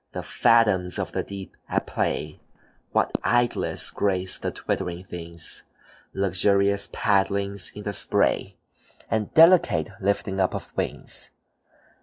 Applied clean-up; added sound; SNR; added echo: neural mask model Resemble Enhance denoiser.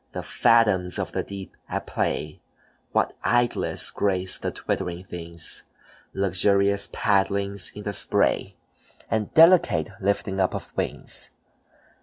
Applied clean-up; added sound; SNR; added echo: none; none; none; none.